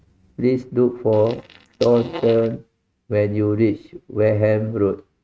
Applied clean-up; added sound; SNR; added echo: neural mask model RNNoise.